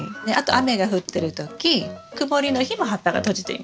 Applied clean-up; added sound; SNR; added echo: none; none; none; none.